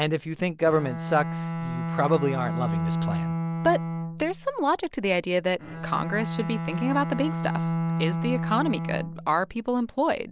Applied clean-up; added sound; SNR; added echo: none; Bowed string instrument; 3 dB; none.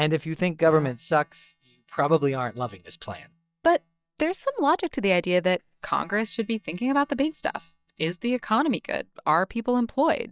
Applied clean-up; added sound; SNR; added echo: neural mask model DeepFilterNet 3.